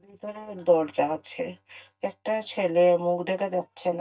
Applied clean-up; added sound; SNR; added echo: neural mask model DeepFilterNet 3.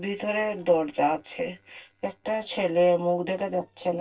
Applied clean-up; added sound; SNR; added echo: neural separator model SepFormer DNS4.